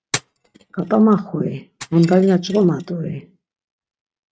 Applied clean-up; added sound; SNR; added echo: neural mask model RNNoise.